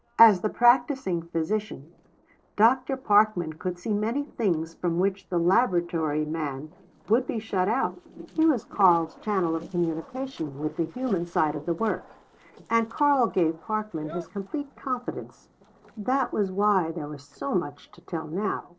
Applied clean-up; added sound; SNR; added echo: neural separator model SepFormer DNS4.